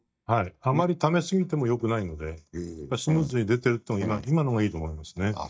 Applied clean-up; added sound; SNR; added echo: neural mask model DeepFilterNet 3.